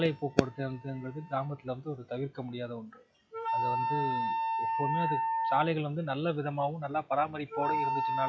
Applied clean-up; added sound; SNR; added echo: classical method log-MMSE.